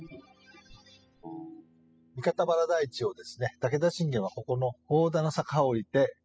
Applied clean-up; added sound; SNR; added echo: classical method spectral subtraction.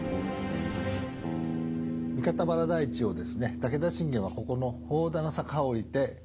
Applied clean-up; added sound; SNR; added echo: none; Guitar; 4 dB; none.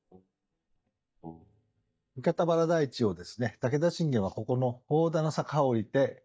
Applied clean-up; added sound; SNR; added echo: neural mask model DeepFilterNet 3.